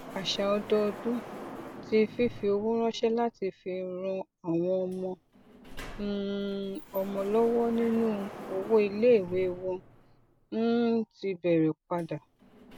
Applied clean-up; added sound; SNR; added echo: none; Sliding door; 16 dB; none.